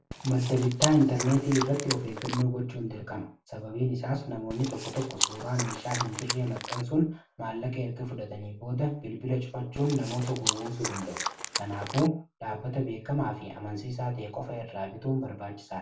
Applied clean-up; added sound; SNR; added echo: none; Chewing, mastication; 5 dB; reverberation time 0.4 s.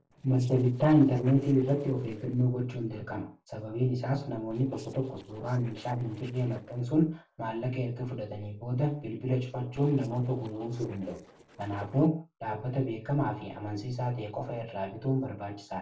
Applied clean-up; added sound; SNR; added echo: neural separator model SepFormer DNS4.